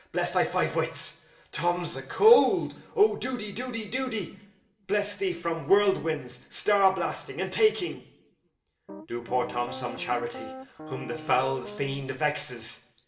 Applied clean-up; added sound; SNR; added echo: none; Piano; 13 dB; reverberation time 0.6 s.